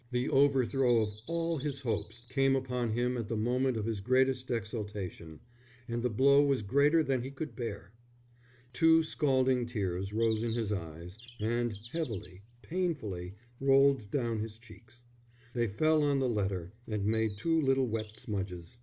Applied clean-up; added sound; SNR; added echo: none; Bird vocalization, bird call, bird song; 20 dB; none.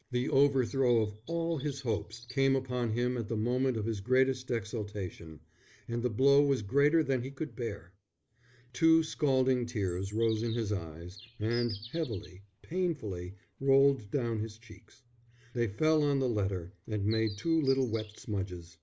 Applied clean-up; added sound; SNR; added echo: neural mask model Resemble Enhance denoiser.